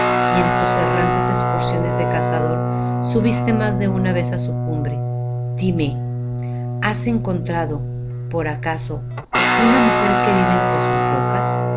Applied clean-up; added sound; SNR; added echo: none; Guitar; -4 dB; none.